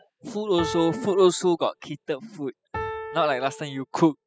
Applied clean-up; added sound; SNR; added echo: classical method spectral subtraction.